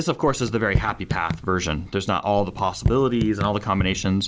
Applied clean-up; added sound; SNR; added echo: none; Raindrop / Drip; 6 dB; none.